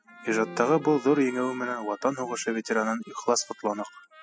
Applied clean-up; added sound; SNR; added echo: classical method spectral subtraction.